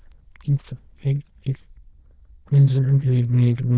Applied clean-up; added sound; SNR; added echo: neural diffusion model UNIVERSE++.